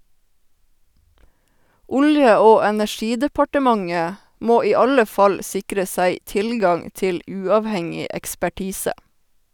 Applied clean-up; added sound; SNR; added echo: none; none; none; none.